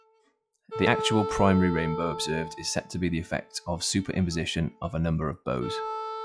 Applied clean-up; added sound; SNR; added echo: classical method log-MMSE.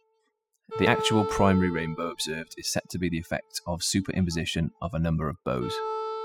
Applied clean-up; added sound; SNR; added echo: classical method spectral subtraction.